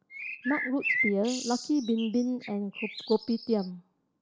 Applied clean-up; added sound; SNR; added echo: none; Bird; 6 dB; none.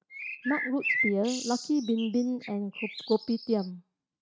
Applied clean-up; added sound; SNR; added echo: neural mask model RNNoise.